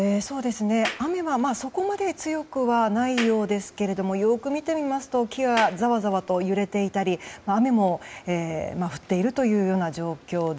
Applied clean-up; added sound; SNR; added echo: none; Clapping; 13 dB; none.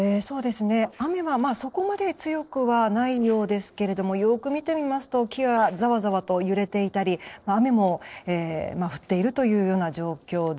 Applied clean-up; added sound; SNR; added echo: neural separator model SepFormer DNS4.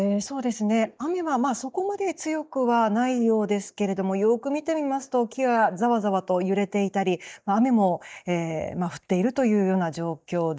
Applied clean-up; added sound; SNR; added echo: neural mask model DeepFilterNet 3.